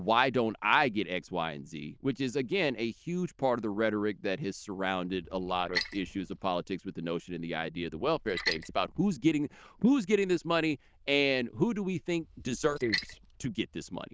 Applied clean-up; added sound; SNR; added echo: neural diffusion model UNIVERSE++.